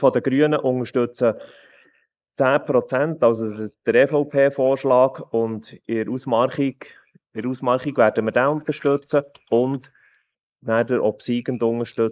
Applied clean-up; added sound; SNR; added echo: neural mask model Resemble Enhance denoiser.